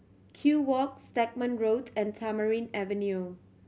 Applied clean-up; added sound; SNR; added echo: none; none; none; none.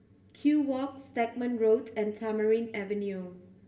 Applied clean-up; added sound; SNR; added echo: none; none; none; reverberation time 1.6 s.